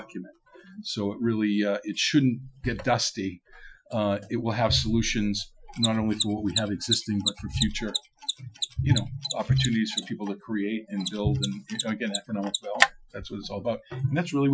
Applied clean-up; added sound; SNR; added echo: classical method Wiener filter.